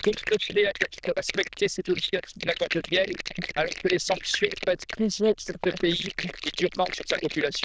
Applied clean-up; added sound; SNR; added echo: neural diffusion model UNIVERSE++.